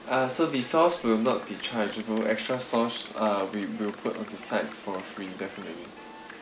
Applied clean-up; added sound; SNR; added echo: none; Clapping; 18 dB; none.